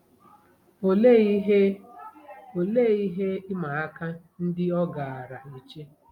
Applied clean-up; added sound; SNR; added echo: none; none; none; none.